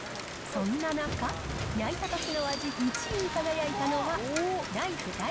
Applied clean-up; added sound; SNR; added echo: none; Rain; 7 dB; none.